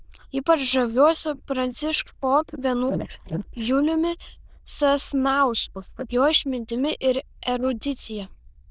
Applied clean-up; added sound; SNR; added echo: neural diffusion model UNIVERSE++.